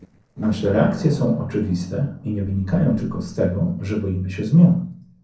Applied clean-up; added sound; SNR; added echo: neural separator model SepFormer DNS4.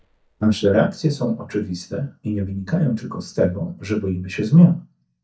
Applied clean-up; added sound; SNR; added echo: neural mask model DeepFilterNet 3.